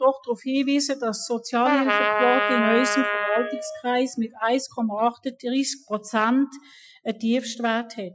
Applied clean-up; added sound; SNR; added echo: classical method Wiener filter.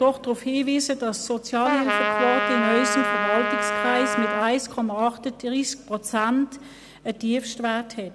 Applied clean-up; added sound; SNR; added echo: none; Trumpet; 0 dB; none.